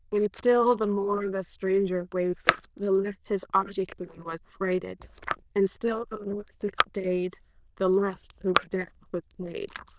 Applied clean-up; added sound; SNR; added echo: neural diffusion model UNIVERSE++.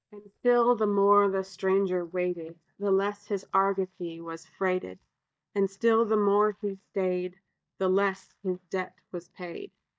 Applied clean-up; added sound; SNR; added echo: neural mask model DeepFilterNet 3.